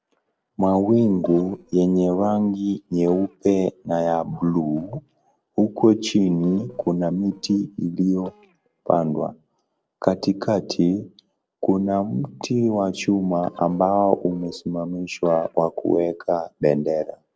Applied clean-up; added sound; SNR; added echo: neural separator model SepFormer DNS4.